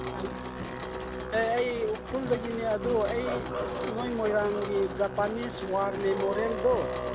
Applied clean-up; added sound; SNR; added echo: none; Musical instrument + Mechanisms; 4 dB; none.